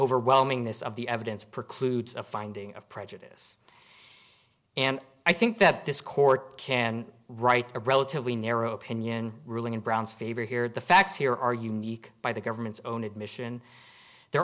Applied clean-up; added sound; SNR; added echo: none; none; none; none.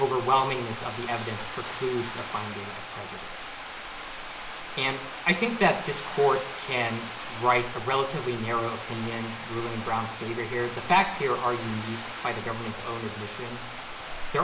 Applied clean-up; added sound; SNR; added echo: none; Bathtub (filling or washing); 7 dB; reverberation time 0.8 s.